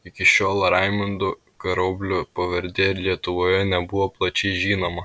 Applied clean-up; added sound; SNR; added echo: none; none; none; none.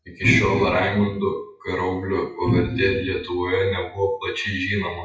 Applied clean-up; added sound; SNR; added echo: classical method WPE with log-MMSE.